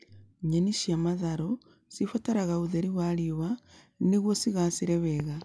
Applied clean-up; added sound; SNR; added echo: none; none; none; none.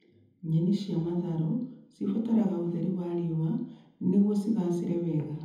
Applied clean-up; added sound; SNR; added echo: none; none; none; reverberation time 1.0 s.